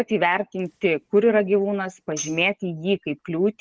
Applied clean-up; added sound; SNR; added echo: none; Tambourine; 17 dB; none.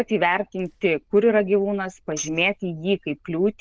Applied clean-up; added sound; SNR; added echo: neural diffusion model UNIVERSE++.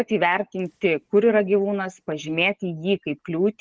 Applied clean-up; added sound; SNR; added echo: none; none; none; none.